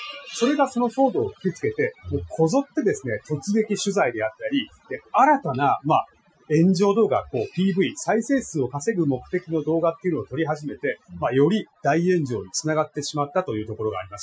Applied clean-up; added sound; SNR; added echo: classical method Wiener filter.